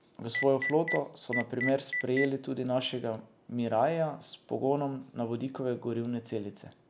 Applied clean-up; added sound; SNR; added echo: none; Telephone; 4 dB; none.